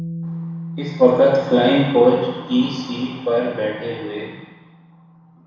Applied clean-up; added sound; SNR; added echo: none; Bass guitar; 14 dB; reverberation time 1.1 s.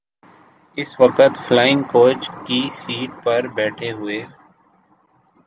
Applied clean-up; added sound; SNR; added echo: none; none; none; none.